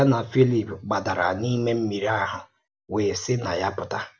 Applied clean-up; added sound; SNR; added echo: none; none; none; none.